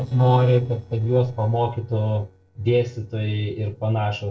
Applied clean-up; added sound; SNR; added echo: neural separator model SepFormer DNS4.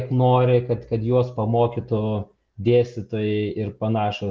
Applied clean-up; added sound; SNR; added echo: none; none; none; none.